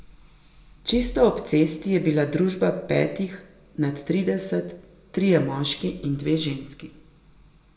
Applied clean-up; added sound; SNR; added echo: none; none; none; reverberation time 0.6 s.